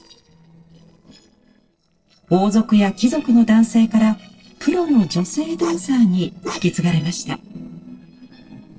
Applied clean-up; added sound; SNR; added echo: neural separator model SepFormer DNS4.